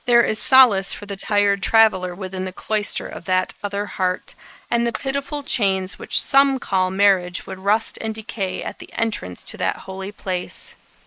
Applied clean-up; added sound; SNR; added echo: neural mask model Resemble Enhance denoiser.